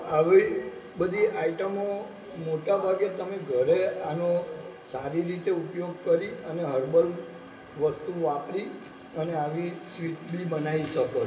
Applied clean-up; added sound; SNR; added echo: none; none; none; reverberation time 2.8 s.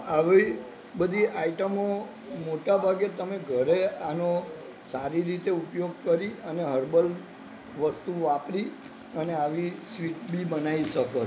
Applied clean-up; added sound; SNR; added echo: none; none; none; none.